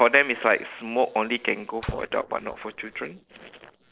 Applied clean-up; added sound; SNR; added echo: neural separator model SepFormer DNS4.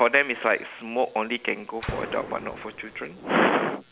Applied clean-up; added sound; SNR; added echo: none; Gunshot, gunfire; 12 dB; none.